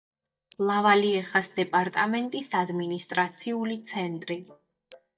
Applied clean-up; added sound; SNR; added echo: neural mask model DeepFilterNet 3.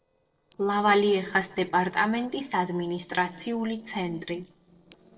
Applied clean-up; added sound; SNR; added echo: neural separator model SepFormer DNS4.